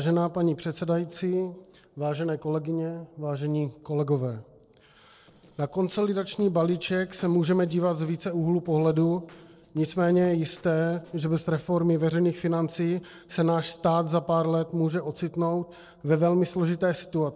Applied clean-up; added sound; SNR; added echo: neural separator model SepFormer DNS4.